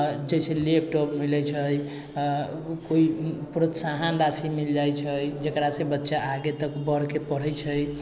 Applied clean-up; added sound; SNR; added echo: none; none; none; none.